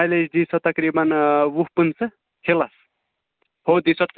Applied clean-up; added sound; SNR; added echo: none; none; none; none.